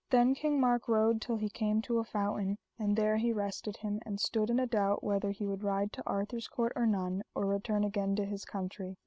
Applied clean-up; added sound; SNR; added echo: none; none; none; none.